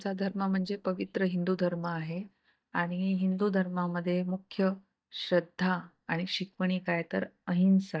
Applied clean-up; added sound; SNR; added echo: neural mask model DeepFilterNet 3.